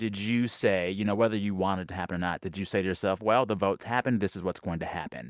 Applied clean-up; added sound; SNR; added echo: none; none; none; none.